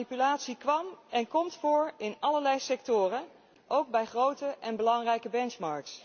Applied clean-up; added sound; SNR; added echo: none; none; none; none.